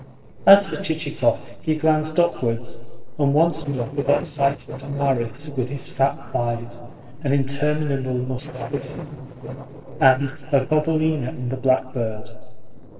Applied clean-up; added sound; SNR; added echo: neural separator model SepFormer DNS4.